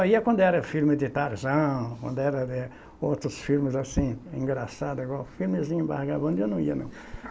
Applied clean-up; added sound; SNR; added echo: none; none; none; none.